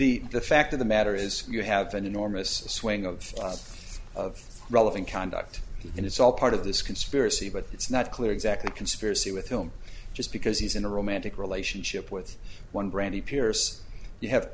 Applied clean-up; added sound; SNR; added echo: none; none; none; none.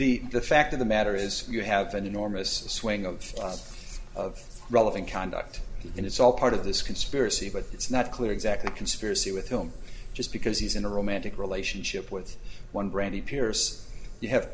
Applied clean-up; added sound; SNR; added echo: none; none; none; reverberation time 2.3 s.